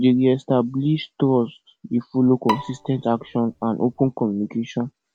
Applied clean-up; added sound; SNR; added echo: none; Bowed string instrument; 11 dB; none.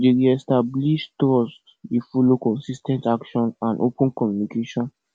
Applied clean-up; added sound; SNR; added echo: none; none; none; none.